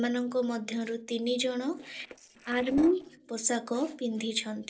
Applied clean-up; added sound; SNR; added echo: neural separator model SepFormer DNS4.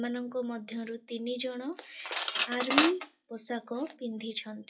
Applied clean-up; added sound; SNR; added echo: classical method WPE with log-MMSE.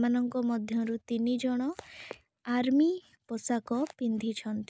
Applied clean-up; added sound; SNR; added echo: none; none; none; none.